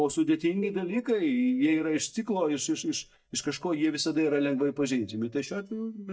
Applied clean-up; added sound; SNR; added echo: neural mask model DeepFilterNet 3.